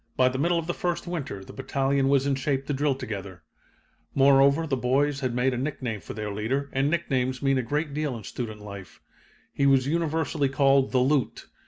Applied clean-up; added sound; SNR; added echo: none; none; none; none.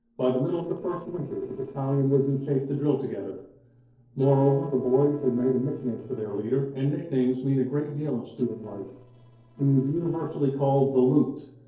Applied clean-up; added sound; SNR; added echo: neural separator model SepFormer DNS4.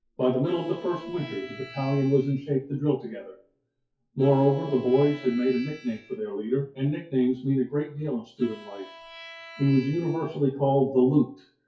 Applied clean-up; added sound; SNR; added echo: classical method WPE with log-MMSE.